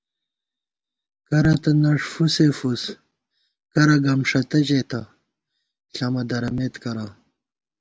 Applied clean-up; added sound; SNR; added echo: none; none; none; none.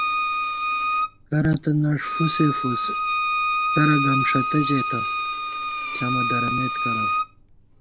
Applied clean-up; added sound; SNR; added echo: none; Bowed string instrument; -1 dB; none.